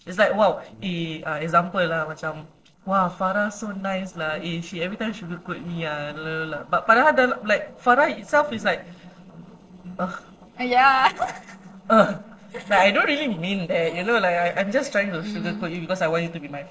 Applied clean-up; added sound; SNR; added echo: neural separator model SepFormer DNS4.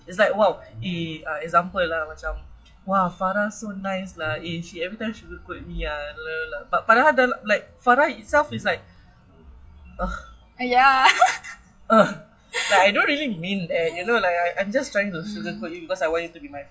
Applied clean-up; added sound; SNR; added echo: classical method WPE with log-MMSE.